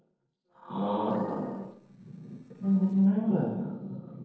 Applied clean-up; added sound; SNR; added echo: neural separator model SepFormer DNS4.